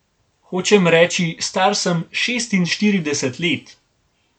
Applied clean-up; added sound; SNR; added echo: none; none; none; none.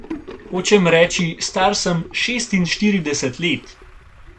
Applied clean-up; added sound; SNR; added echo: none; Truck + Sink (filling or washing) / Gurgling; 17 dB; none.